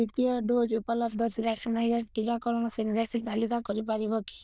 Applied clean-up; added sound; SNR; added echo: neural diffusion model UNIVERSE++.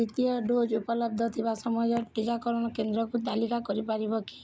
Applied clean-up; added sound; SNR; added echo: none; none; none; none.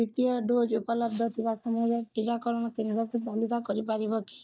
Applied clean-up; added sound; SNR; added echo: neural mask model DeepFilterNet 3.